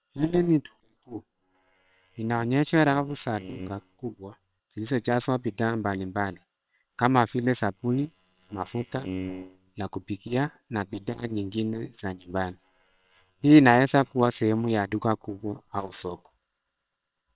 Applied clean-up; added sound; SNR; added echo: neural separator model SepFormer WHAM!.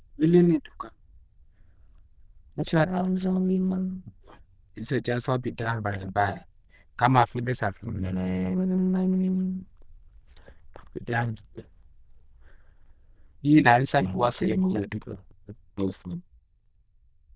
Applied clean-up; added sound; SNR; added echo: neural diffusion model UNIVERSE++.